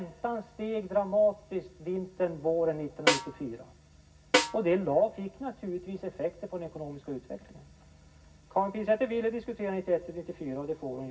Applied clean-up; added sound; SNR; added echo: none; Snare drum; -1 dB; reverberation time 0.4 s.